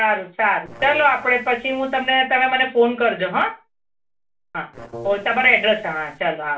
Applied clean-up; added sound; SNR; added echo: neural separator model SepFormer DNS4.